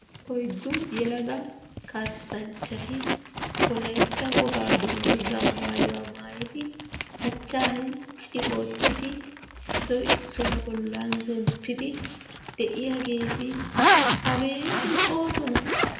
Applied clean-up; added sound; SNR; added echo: none; Zipper (clothing); -3 dB; reverberation time 0.7 s.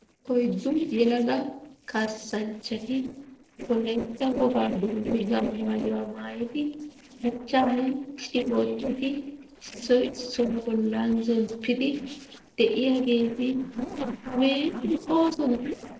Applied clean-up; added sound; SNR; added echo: neural separator model SepFormer DNS4.